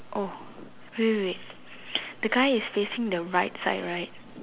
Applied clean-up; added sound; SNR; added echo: none; none; none; none.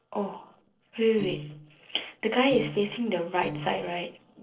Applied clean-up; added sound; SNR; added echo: neural separator model SepFormer DNS4.